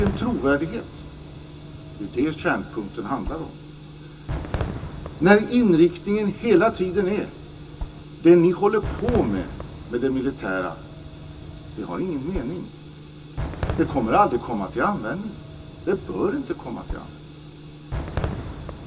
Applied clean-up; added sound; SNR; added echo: none; Fireworks; 11 dB; reverberation time 0.2 s.